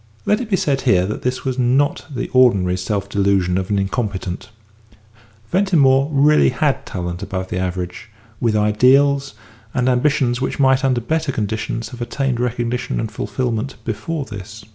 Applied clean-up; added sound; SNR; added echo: none; none; none; none.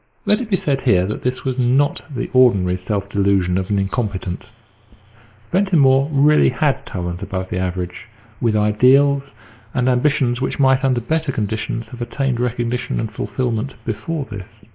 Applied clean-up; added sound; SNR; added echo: neural mask model Resemble Enhance denoiser.